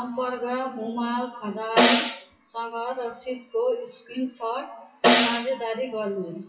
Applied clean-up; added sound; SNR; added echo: classical method WPE with log-MMSE.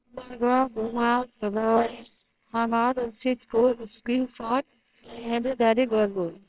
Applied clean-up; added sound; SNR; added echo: neural separator model SepFormer WHAMR!.